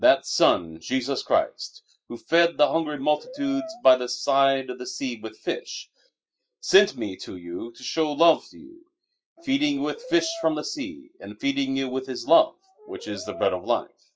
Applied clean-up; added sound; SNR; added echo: classical method log-MMSE.